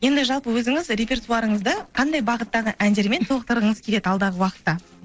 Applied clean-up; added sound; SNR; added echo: neural separator model SepFormer DNS4.